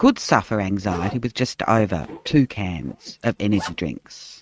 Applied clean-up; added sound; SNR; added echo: neural mask model RNNoise.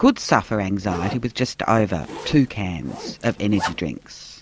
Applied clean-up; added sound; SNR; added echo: none; Zipper (clothing); 13 dB; none.